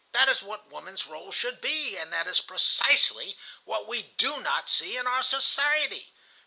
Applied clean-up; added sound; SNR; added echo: none; none; none; none.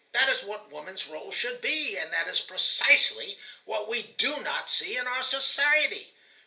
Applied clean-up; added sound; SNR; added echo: none; none; none; reverberation time 0.3 s.